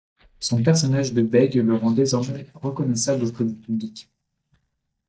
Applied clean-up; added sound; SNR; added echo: neural mask model DeepFilterNet 3.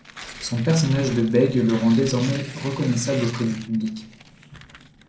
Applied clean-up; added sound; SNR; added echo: none; Tearing; 17 dB; reverberation time 0.6 s.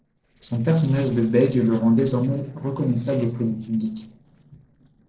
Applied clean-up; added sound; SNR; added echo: neural separator model SepFormer DNS4.